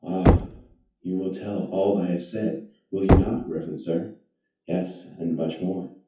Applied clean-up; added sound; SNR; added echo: classical method WPE with log-MMSE.